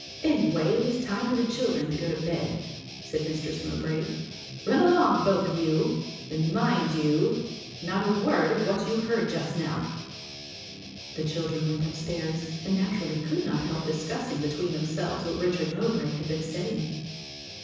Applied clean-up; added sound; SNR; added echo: none; Guitar; 13 dB; reverberation time 1.1 s.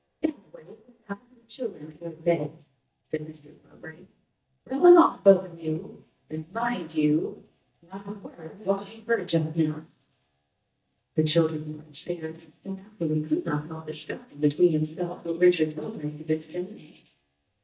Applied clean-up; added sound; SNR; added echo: neural mask model DeepFilterNet 3.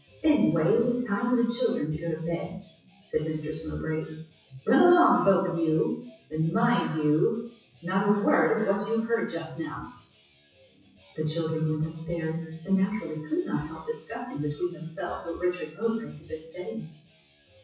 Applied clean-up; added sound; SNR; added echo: classical method WPE with log-MMSE.